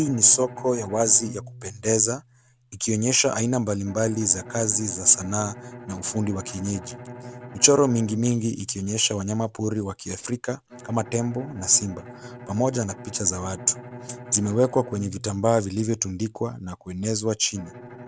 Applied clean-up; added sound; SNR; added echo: none; Bowed string instrument; 18 dB; none.